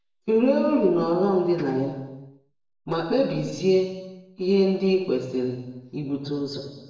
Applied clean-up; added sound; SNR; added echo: none; none; none; reverberation time 1.0 s.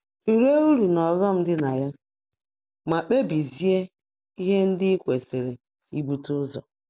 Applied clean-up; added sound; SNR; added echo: none; none; none; none.